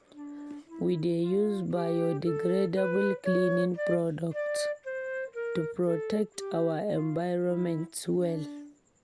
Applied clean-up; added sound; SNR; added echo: none; Wind instrument, woodwind instrument; 5 dB; none.